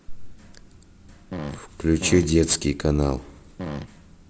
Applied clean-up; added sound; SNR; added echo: none; Fart; 9 dB; none.